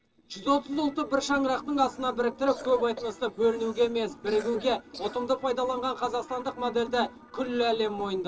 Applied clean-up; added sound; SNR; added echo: neural separator model SepFormer DNS4.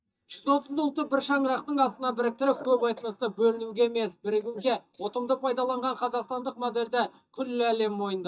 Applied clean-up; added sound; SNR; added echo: neural mask model DeepFilterNet 3.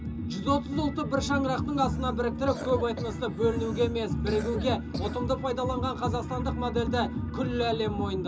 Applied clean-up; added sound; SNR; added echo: none; Cough; 17 dB; reverberation time 0.2 s.